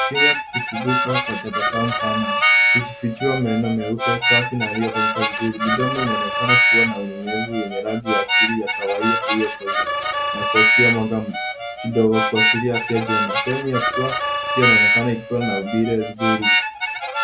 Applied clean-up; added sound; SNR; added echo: none; Harmonica; -3 dB; none.